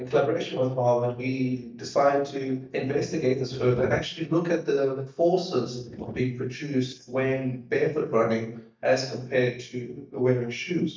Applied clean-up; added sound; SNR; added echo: neural mask model DeepFilterNet 3.